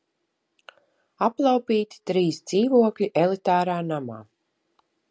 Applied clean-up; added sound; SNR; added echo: none; none; none; none.